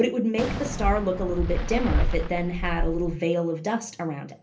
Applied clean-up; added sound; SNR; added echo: none; Fireworks; 0 dB; reverberation time 0.3 s.